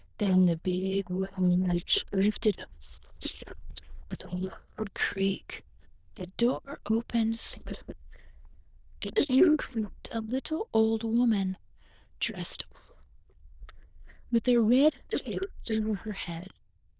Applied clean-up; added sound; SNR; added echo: neural diffusion model UNIVERSE++.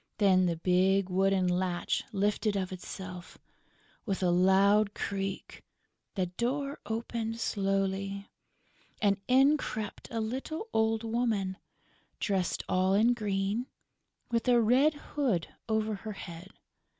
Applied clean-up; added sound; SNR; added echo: none; none; none; none.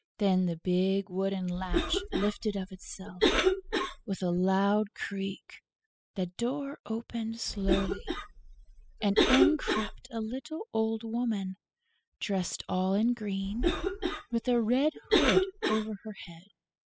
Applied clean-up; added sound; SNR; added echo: classical method spectral subtraction.